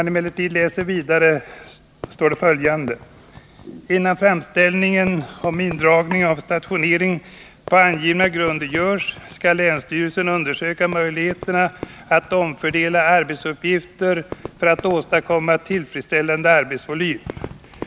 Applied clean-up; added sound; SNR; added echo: none; Fireworks; 19 dB; none.